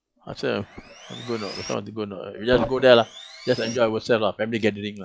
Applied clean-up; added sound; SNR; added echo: classical method log-MMSE.